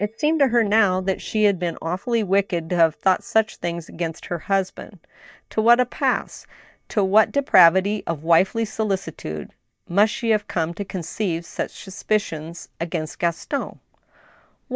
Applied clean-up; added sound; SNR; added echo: neural mask model DeepFilterNet 3.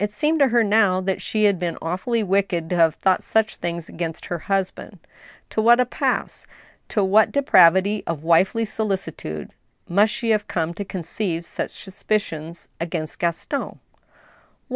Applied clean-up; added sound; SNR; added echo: none; none; none; none.